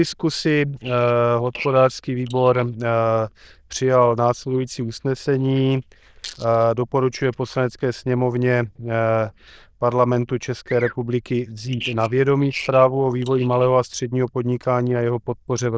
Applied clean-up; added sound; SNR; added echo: neural diffusion model UNIVERSE++.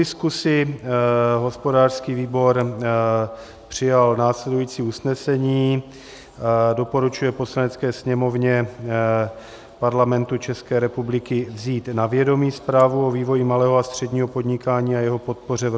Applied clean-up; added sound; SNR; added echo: none; none; none; none.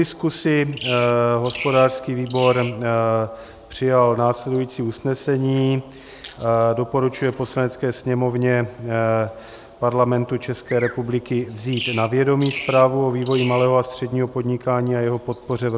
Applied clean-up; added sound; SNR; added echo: none; Bird vocalization, bird call, bird song; 16 dB; none.